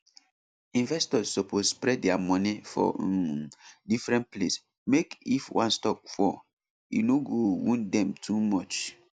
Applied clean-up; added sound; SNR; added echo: none; none; none; none.